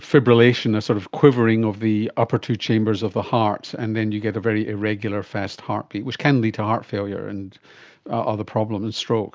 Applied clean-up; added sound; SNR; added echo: none; none; none; none.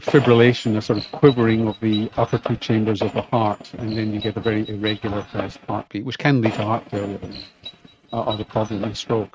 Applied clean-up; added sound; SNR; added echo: neural mask model RNNoise.